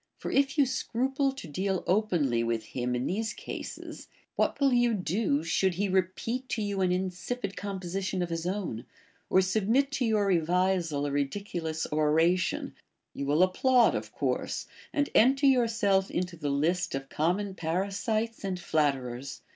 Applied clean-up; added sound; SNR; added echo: none; none; none; none.